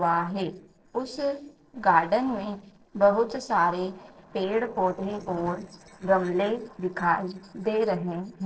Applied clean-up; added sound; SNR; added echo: neural separator model SepFormer DNS4.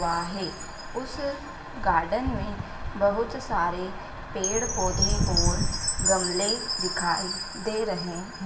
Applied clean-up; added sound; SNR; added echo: none; Chime; 5 dB; reverberation time 0.8 s.